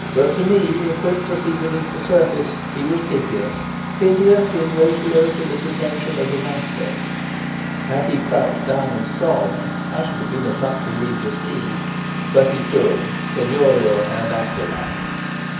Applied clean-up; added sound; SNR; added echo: none; Engine; 4 dB; reverberation time 0.7 s.